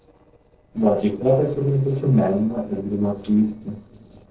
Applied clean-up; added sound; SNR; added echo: neural separator model SepFormer DNS4.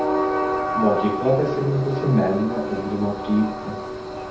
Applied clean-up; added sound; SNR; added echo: none; Train; 2 dB; reverberation time 0.6 s.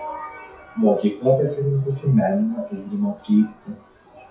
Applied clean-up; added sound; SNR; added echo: classical method WPE with log-MMSE.